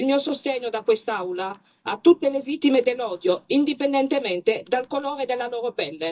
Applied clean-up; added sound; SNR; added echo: neural mask model DeepFilterNet 3.